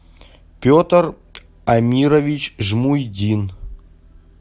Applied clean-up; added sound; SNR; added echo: none; none; none; none.